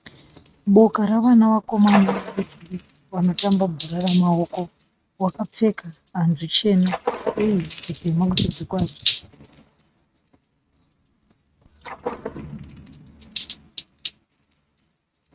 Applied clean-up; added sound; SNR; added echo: neural mask model RNNoise.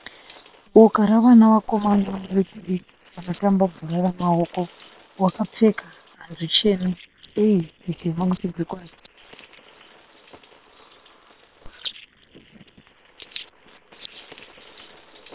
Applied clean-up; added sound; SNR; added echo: neural separator model SepFormer WHAM!.